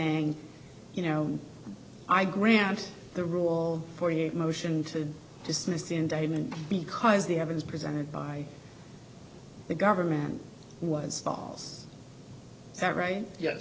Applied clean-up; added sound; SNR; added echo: none; none; none; none.